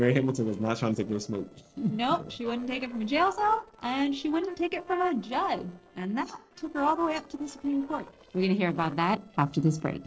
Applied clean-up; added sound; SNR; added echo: neural separator model SepFormer DNS4.